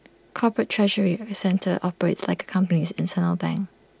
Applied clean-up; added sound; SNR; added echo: none; none; none; none.